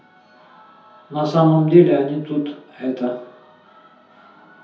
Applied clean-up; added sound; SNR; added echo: none; none; none; reverberation time 0.5 s.